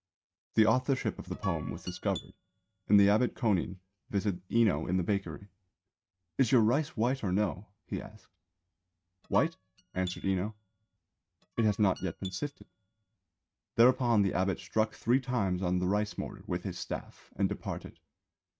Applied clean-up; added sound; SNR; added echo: neural mask model RNNoise.